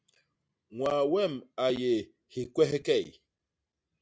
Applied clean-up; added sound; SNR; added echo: none; none; none; none.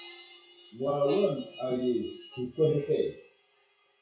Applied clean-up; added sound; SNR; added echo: classical method WPE with log-MMSE.